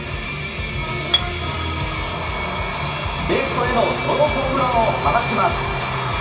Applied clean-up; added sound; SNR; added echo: none; none; none; reverberation time 2.6 s.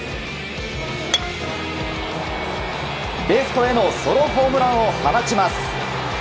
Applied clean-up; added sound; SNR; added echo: none; none; none; none.